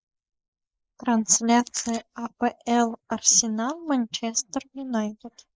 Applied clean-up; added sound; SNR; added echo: neural mask model Resemble Enhance denoiser.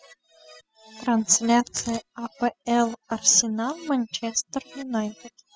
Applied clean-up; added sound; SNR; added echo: classical method spectral subtraction.